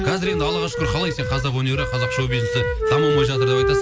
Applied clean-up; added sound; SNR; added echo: none; Wind instrument, woodwind instrument; 0 dB; none.